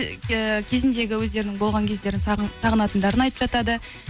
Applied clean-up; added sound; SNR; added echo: none; none; none; none.